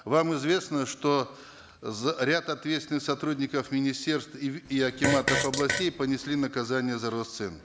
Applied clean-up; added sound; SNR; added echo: none; Fart; 2 dB; none.